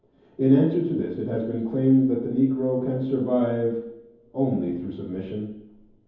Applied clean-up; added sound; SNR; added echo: none; none; none; reverberation time 0.9 s.